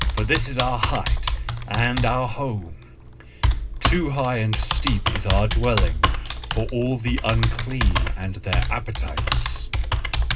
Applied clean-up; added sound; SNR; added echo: none; Computer keyboard; -3 dB; reverberation time 0.2 s.